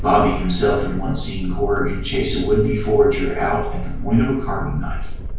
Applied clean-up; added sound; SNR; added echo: none; Thunderstorm; 5 dB; reverberation time 0.5 s.